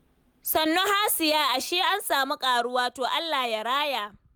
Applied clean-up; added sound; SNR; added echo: none; none; none; none.